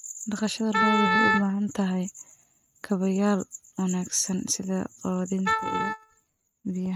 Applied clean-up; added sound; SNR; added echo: neural mask model RNNoise.